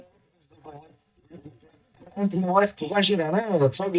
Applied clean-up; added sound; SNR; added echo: neural mask model DeepFilterNet 3.